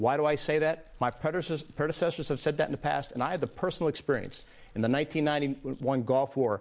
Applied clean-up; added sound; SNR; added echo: none; Keys jangling; 20 dB; none.